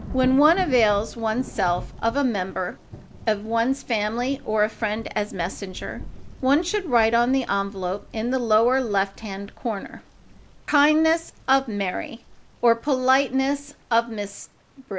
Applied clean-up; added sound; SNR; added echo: none; Thunder / Rain; 17 dB; none.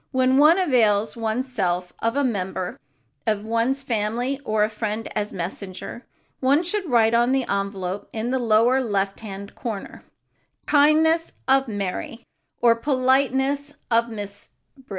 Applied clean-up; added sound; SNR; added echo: none; none; none; none.